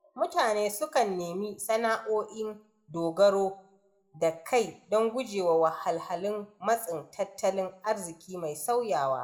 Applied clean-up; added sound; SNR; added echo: none; none; none; reverberation time 0.4 s.